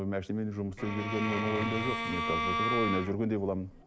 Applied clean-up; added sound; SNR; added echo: none; Bowed string instrument; 2 dB; none.